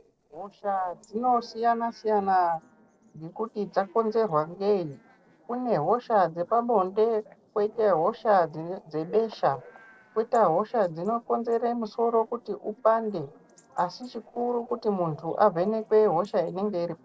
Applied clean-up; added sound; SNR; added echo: neural separator model SepFormer DNS4.